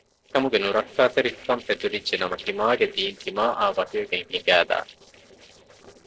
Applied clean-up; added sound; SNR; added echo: neural separator model SepFormer DNS4.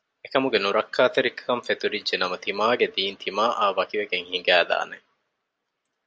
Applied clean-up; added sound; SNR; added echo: none; none; none; none.